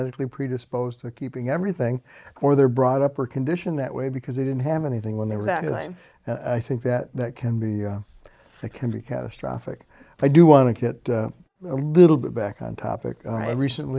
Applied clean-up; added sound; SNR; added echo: neural mask model Resemble Enhance denoiser.